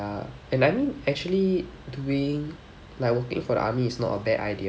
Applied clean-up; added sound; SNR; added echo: none; none; none; none.